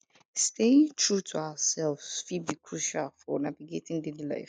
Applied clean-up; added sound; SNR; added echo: neural mask model Resemble Enhance denoiser.